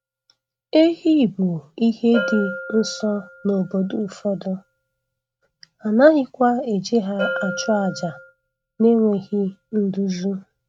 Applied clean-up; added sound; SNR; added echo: neural mask model RNNoise.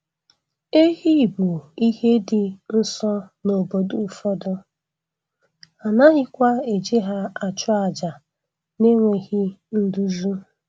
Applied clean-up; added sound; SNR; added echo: none; none; none; none.